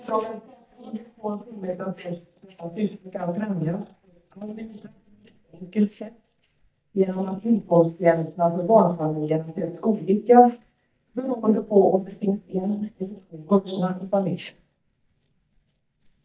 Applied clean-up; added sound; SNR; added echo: neural mask model DeepFilterNet 3.